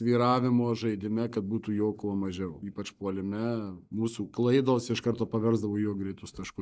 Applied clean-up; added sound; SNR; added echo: neural mask model DeepFilterNet 3.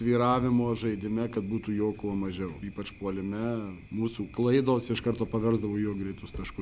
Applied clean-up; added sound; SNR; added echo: none; Thunder; 19 dB; none.